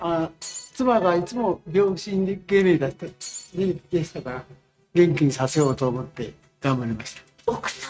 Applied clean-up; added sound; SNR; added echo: neural mask model RNNoise.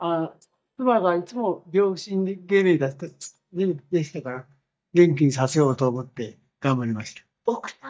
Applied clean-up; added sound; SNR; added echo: neural mask model DeepFilterNet 3.